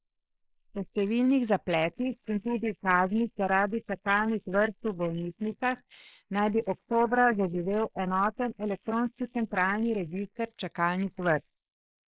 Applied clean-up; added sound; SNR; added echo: neural mask model Resemble Enhance denoiser.